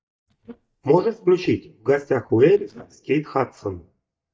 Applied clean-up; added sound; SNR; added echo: neural mask model DeepFilterNet 3.